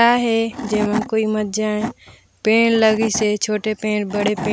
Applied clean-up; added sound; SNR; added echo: none; Wood / Tools; 12 dB; none.